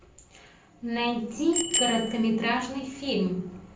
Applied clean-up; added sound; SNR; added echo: none; Bicycle bell; 6 dB; reverberation time 0.6 s.